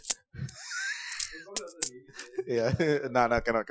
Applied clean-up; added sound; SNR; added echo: classical method Wiener filter.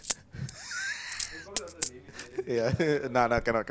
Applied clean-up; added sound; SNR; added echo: none; Coin (dropping); 10 dB; none.